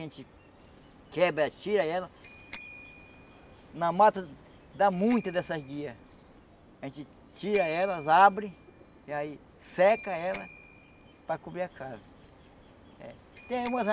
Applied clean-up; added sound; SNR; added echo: none; Bicycle bell; 12 dB; none.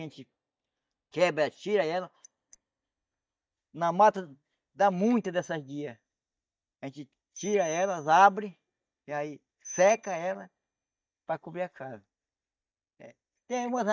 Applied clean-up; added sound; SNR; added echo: neural mask model DeepFilterNet 3.